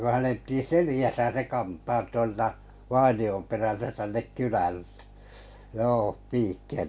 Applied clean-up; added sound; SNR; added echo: none; none; none; none.